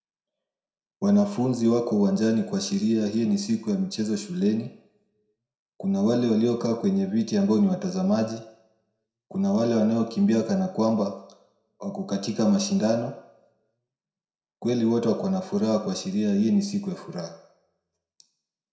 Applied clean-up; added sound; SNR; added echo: none; none; none; reverberation time 0.6 s.